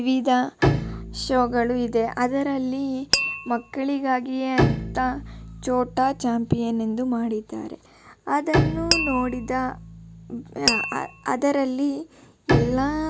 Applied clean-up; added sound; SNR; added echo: none; Glass + Bowed string instrument; 3 dB; none.